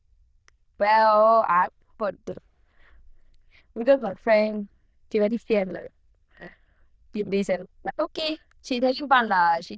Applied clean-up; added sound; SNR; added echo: neural diffusion model UNIVERSE++.